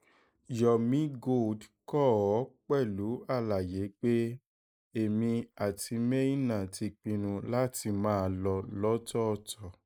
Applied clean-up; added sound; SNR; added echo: neural mask model Resemble Enhance denoiser.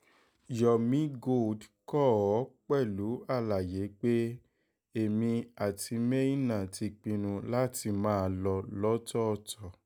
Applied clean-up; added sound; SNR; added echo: none; none; none; none.